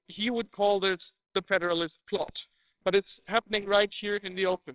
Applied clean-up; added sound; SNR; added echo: neural separator model SepFormer WHAMR!.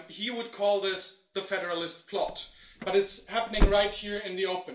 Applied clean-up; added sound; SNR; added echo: none; Slam / Car; 0 dB; reverberation time 0.4 s.